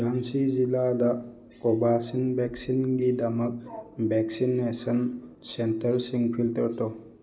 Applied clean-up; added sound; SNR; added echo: none; none; none; none.